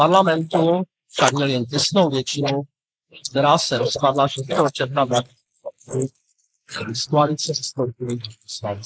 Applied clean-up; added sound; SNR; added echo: neural mask model Resemble Enhance denoiser.